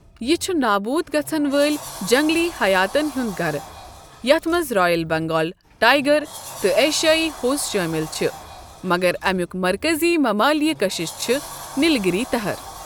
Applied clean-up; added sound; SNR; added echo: none; Sliding door; 17 dB; none.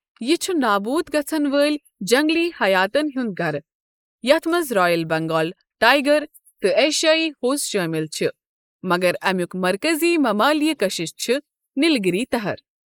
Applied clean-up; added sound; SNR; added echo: neural mask model Resemble Enhance denoiser.